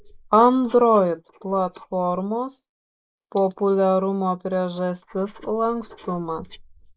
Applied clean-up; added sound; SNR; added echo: neural mask model Resemble Enhance denoiser.